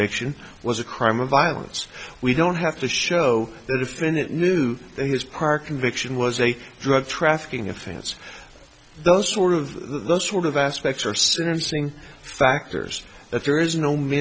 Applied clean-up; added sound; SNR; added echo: none; none; none; none.